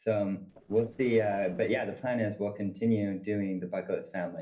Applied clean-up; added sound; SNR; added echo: neural separator model SepFormer DNS4.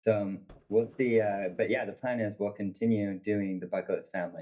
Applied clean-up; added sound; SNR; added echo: neural mask model DeepFilterNet 3.